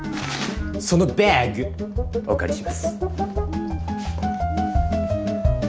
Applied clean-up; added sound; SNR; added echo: none; Bird; 17 dB; none.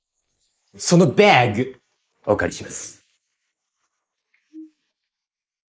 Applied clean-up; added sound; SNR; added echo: neural mask model Resemble Enhance denoiser.